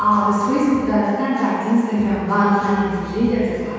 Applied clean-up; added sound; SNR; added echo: none; none; none; reverberation time 1.9 s.